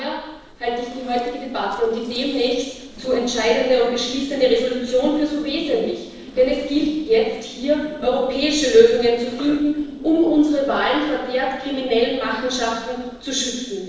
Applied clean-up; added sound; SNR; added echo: neural separator model SepFormer DNS4.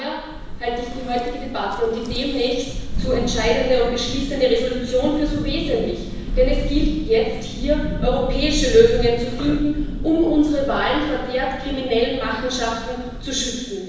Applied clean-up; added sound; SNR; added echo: none; Thunder; 5 dB; reverberation time 1.1 s.